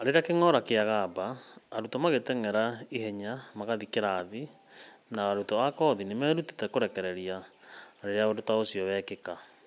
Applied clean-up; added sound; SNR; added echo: none; none; none; none.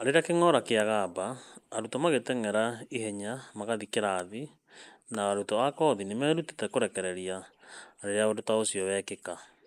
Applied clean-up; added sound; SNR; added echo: neural mask model Resemble Enhance denoiser.